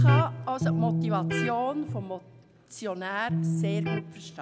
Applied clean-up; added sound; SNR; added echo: none; Electric guitar; -5 dB; none.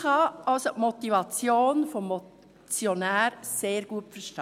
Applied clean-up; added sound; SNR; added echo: none; none; none; none.